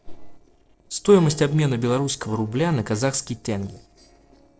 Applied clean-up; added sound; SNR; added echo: neural separator model SepFormer DNS4.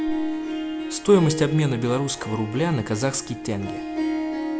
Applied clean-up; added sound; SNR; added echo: none; Harp; 5 dB; none.